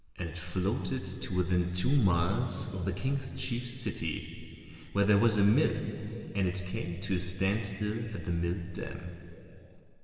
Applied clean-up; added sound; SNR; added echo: none; none; none; reverberation time 2.8 s.